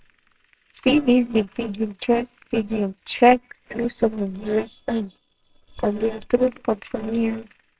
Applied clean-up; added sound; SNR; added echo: neural separator model SepFormer WHAMR!.